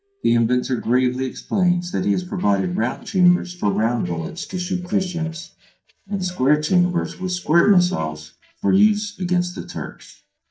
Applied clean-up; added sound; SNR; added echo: neural mask model DeepFilterNet 3.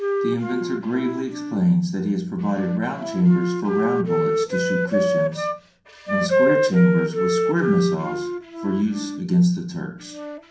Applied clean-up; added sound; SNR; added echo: none; Wind instrument, woodwind instrument; 2 dB; reverberation time 0.6 s.